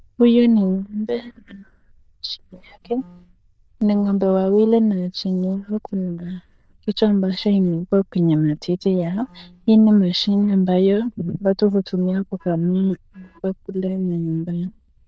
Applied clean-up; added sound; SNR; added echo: neural diffusion model UNIVERSE++.